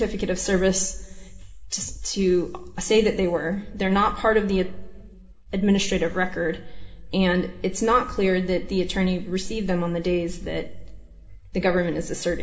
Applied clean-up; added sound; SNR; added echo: none; none; none; reverberation time 1.7 s.